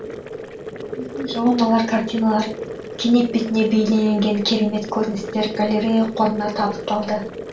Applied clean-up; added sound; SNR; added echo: none; Boiling; 11 dB; reverberation time 0.3 s.